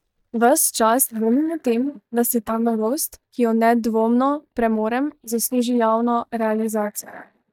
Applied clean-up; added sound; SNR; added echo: neural mask model DeepFilterNet 3.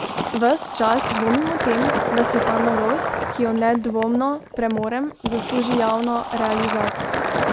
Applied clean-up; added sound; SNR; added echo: none; Fill (with liquid); 3 dB; none.